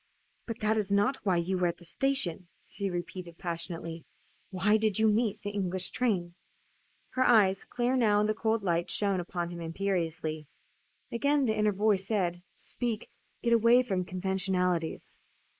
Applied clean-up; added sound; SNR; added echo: neural mask model Resemble Enhance denoiser.